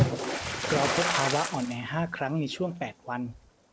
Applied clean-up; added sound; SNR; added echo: none; Splash, splatter; 0 dB; none.